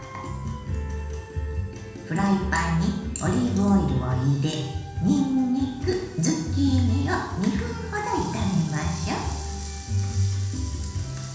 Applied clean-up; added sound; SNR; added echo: none; none; none; reverberation time 1.1 s.